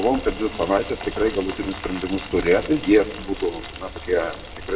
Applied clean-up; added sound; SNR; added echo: none; Frying (food); 7 dB; reverberation time 1.0 s.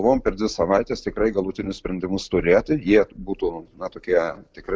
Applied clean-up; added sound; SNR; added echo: none; none; none; none.